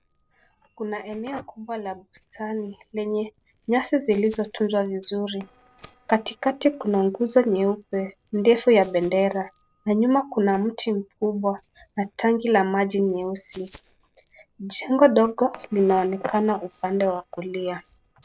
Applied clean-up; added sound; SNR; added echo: neural separator model SepFormer DNS4.